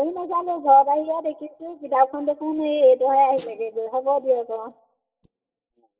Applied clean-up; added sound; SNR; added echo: neural mask model DeepFilterNet 3.